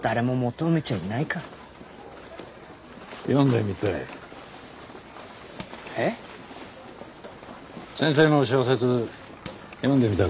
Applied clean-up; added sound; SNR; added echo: none; Crushing; 20 dB; none.